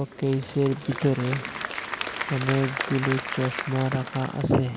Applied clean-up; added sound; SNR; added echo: none; Applause / Crowd; 8 dB; none.